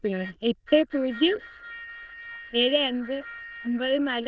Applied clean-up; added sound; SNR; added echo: neural diffusion model UNIVERSE++.